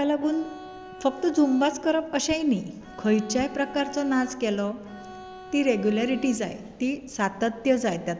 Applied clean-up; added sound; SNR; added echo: none; Bowed string instrument; 17 dB; none.